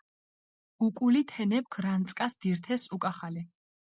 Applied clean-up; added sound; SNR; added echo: none; none; none; none.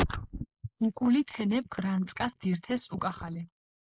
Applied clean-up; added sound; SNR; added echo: neural mask model Resemble Enhance denoiser.